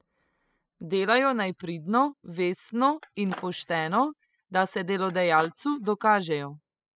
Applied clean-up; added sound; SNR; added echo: classical method spectral subtraction.